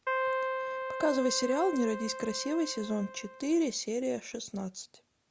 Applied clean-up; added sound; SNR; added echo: none; Keyboard (musical); 4 dB; none.